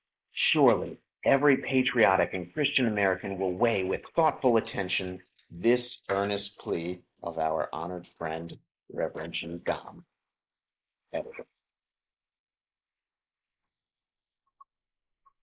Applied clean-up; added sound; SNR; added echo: neural mask model Resemble Enhance denoiser.